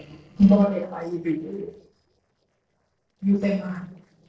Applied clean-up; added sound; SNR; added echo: neural separator model SepFormer DNS4.